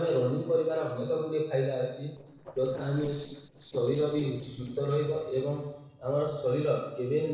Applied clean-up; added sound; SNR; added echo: neural separator model SepFormer DNS4.